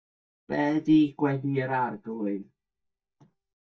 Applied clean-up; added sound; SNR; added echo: neural mask model DeepFilterNet 3.